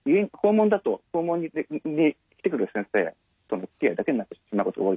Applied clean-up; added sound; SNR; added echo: none; none; none; none.